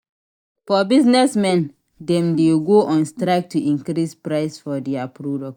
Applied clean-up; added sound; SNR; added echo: neural mask model DeepFilterNet 3.